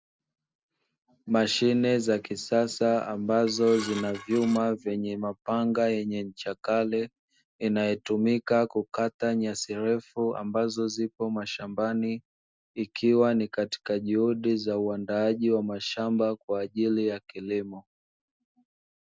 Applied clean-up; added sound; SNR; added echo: none; Dishes, pots, and pans / Glass; 14 dB; none.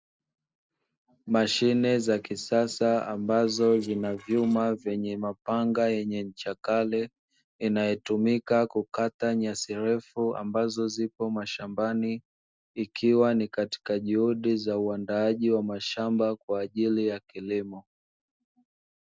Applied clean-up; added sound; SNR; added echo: neural separator model SepFormer DNS4.